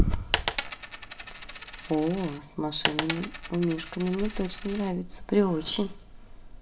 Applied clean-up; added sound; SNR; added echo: none; Coin (dropping); 4 dB; reverberation time 0.5 s.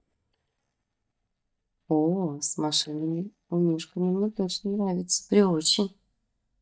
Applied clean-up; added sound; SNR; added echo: neural mask model DeepFilterNet 3.